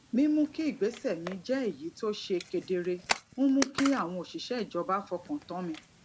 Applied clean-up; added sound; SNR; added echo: none; Camera; 11 dB; none.